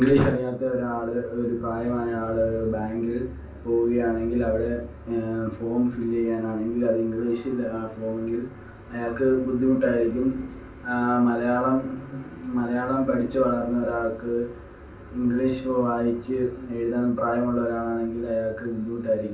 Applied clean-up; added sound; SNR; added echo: none; none; none; reverberation time 0.2 s.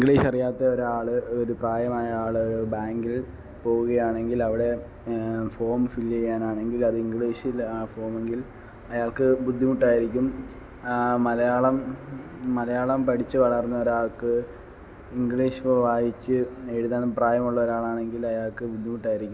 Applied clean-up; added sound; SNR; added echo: none; none; none; none.